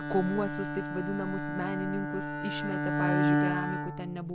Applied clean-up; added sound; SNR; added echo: none; Bowed string instrument; -3 dB; none.